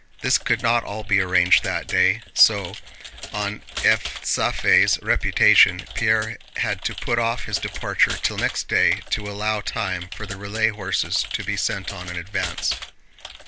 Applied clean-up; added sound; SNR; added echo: none; Computer keyboard; 14 dB; none.